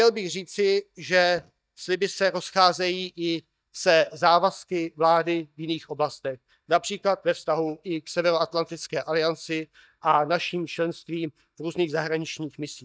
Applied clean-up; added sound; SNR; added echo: neural mask model DeepFilterNet 3.